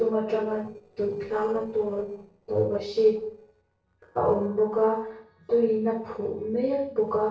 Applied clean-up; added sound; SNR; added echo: neural separator model SepFormer DNS4.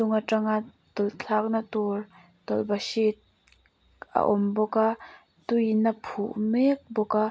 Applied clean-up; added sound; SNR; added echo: none; none; none; none.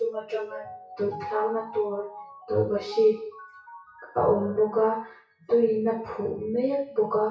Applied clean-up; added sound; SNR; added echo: classical method WPE with log-MMSE.